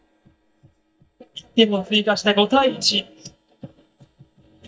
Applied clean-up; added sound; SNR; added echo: neural mask model DeepFilterNet 3.